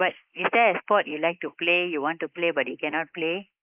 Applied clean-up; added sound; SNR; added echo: neural mask model Resemble Enhance denoiser.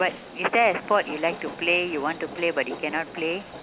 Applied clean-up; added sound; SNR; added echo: none; Train; 14 dB; none.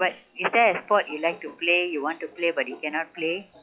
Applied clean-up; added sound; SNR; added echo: classical method log-MMSE.